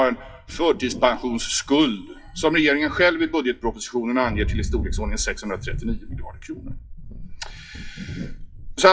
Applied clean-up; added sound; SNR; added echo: classical method WPE with log-MMSE.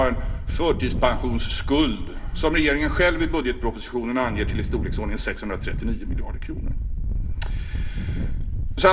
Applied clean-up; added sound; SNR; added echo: none; Wind; 1 dB; reverberation time 1.3 s.